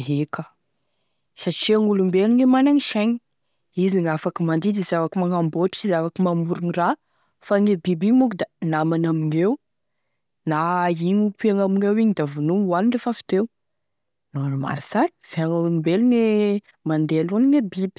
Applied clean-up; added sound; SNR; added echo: none; none; none; none.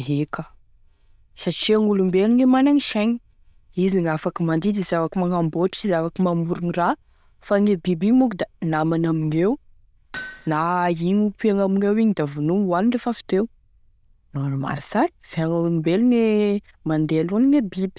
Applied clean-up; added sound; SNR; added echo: neural diffusion model UNIVERSE++.